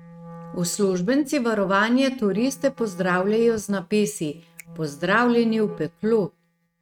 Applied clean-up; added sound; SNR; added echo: neural mask model RNNoise.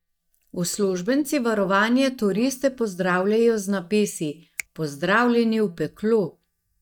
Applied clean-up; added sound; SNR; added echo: neural mask model DeepFilterNet 3.